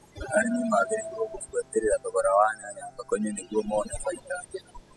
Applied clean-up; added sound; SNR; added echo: classical method spectral subtraction.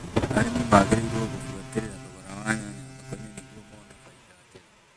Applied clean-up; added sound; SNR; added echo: neural mask model RNNoise.